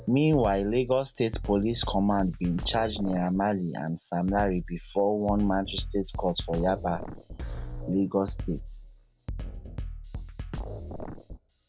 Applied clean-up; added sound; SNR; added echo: none; Drum kit; 9 dB; none.